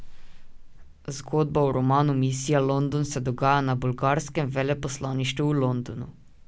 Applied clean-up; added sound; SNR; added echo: none; none; none; none.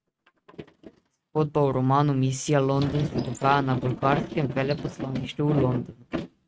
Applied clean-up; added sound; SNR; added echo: neural mask model RNNoise.